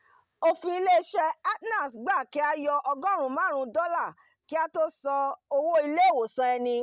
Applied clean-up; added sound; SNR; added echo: none; none; none; none.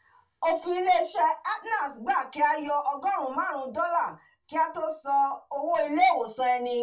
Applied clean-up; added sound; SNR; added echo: none; none; none; reverberation time 0.2 s.